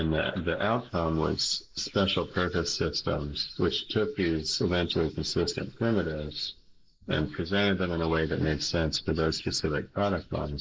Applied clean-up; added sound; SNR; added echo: neural mask model Resemble Enhance denoiser.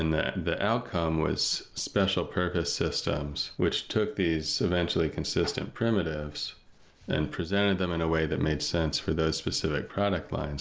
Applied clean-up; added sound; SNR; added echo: none; none; none; none.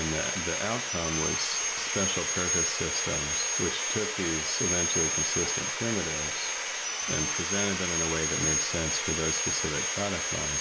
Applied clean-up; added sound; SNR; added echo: none; Sawing; -4 dB; none.